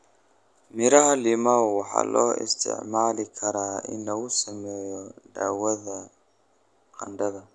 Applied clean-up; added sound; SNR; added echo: none; none; none; none.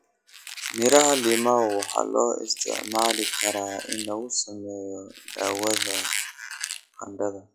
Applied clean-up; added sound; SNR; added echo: classical method log-MMSE.